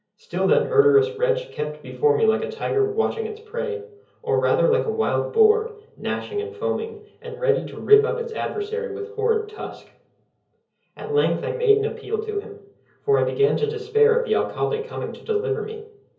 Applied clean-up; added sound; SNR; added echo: none; none; none; reverberation time 0.7 s.